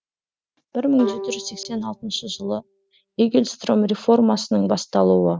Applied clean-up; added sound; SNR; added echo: none; Bowed string instrument; 14 dB; none.